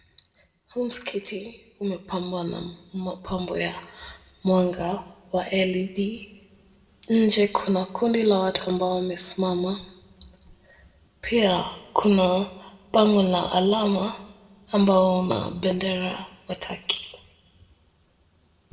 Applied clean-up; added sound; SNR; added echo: none; none; none; reverberation time 1.0 s.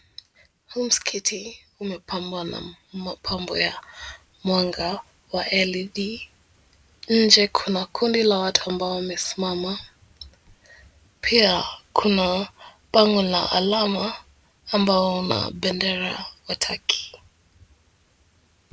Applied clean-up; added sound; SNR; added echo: none; none; none; none.